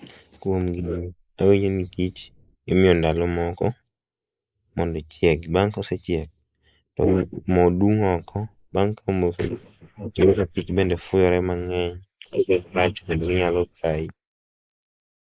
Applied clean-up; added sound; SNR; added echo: neural mask model Resemble Enhance denoiser.